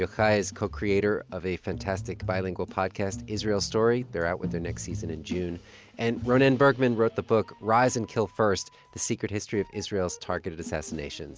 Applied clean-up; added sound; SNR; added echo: none; none; none; none.